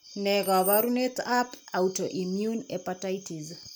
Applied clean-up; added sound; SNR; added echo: none; Keys jangling; 6 dB; none.